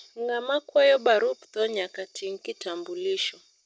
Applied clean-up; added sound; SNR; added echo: none; none; none; none.